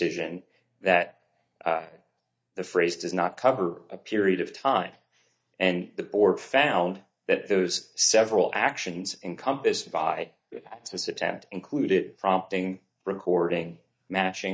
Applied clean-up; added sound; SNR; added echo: neural mask model DeepFilterNet 3.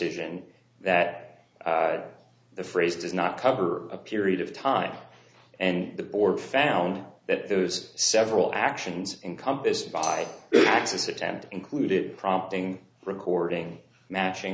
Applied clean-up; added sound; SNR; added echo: none; Tambourine; 13 dB; none.